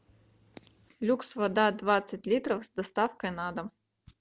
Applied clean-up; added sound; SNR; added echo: none; none; none; none.